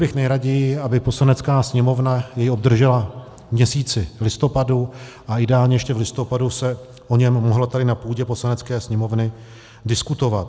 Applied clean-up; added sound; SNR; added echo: none; none; none; none.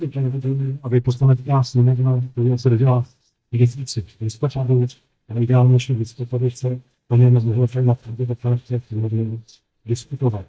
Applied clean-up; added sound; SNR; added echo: neural mask model DeepFilterNet 3.